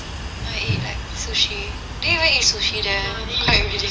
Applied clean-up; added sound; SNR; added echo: none; Bus; 9 dB; none.